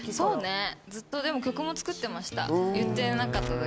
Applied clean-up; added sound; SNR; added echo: none; Crackle; 16 dB; none.